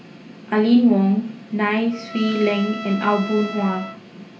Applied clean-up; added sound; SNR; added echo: none; Trumpet; 15 dB; reverberation time 0.3 s.